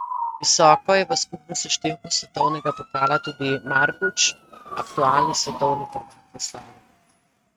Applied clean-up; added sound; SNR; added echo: neural mask model RNNoise.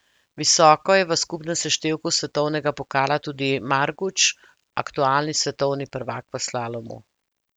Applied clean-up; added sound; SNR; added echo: none; none; none; none.